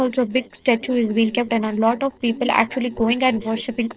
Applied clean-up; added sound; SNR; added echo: neural separator model SepFormer DNS4.